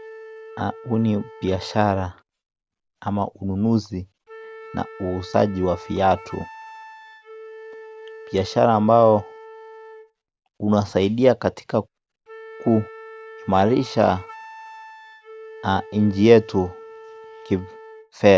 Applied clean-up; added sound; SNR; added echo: none; Wind instrument, woodwind instrument; 19 dB; none.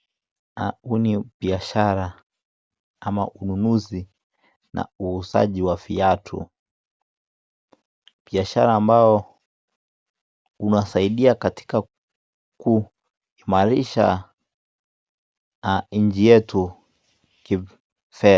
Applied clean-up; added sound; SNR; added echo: none; none; none; none.